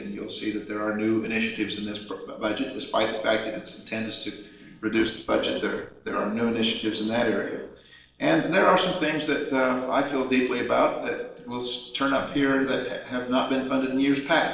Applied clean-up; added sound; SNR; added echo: neural separator model SepFormer DNS4.